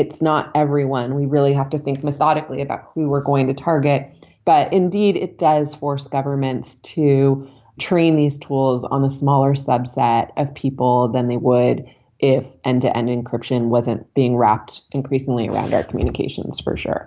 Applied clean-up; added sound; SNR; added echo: none; none; none; none.